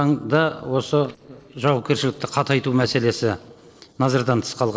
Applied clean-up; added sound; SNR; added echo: neural separator model SepFormer DNS4.